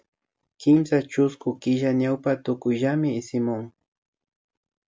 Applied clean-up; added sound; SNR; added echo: none; none; none; none.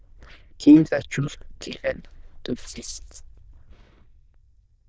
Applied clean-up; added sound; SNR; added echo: neural diffusion model UNIVERSE++.